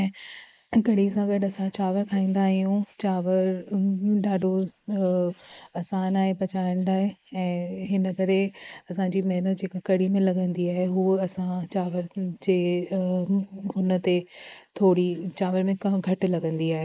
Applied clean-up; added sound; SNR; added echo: neural mask model Resemble Enhance denoiser.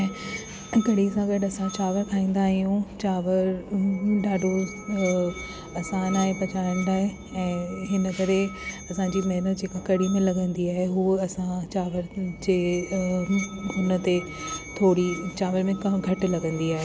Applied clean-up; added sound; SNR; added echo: none; Musical instrument; 17 dB; none.